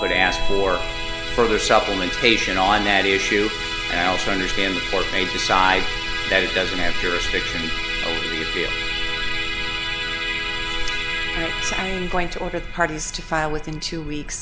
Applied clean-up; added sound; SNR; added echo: none; Musical instrument; 4 dB; none.